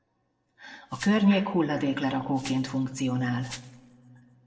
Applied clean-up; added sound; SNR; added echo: none; Glass; 19 dB; reverberation time 1.2 s.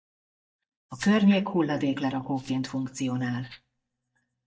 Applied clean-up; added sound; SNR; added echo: neural mask model DeepFilterNet 3.